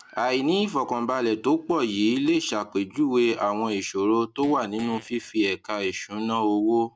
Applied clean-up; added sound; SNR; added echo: none; Fart; 20 dB; none.